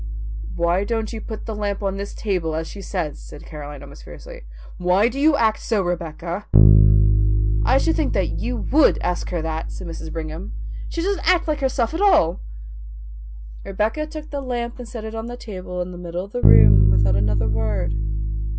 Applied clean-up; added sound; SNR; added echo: none; Bass guitar; -3 dB; none.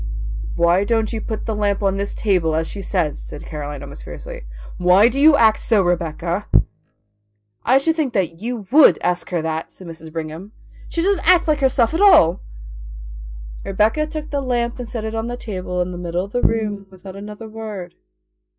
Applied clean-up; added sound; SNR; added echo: neural mask model DeepFilterNet 3.